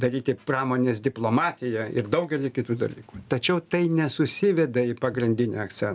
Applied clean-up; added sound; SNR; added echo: none; none; none; none.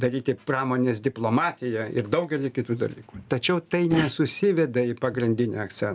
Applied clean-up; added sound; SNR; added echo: neural mask model Resemble Enhance denoiser.